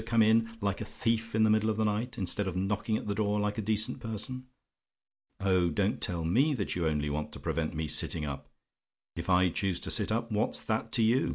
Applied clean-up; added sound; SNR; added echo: none; none; none; none.